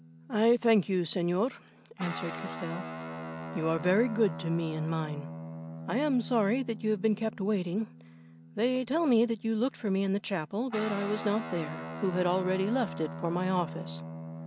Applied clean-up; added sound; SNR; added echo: none; Guitar; 11 dB; none.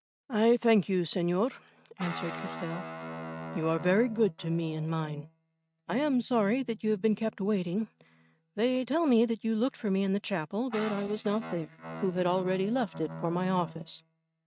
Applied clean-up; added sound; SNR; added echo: neural mask model RNNoise.